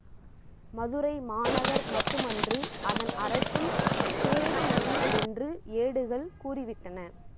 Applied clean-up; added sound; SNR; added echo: none; Livestock, farm animals, working animals; -4 dB; none.